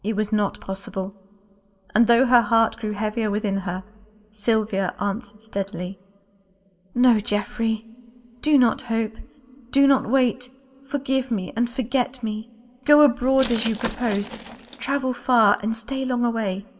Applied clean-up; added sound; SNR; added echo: none; Glass; 11 dB; reverberation time 0.8 s.